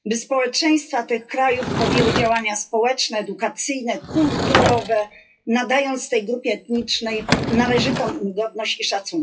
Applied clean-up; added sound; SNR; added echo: classical method WPE with log-MMSE.